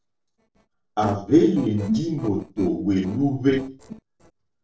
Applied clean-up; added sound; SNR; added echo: neural separator model SepFormer DNS4.